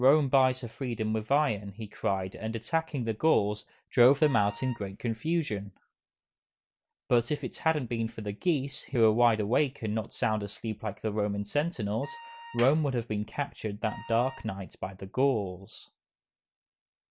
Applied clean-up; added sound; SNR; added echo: none; Wind instrument, woodwind instrument + Clapping; 18 dB; none.